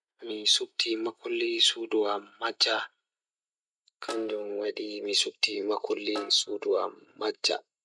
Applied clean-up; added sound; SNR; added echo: neural mask model RNNoise.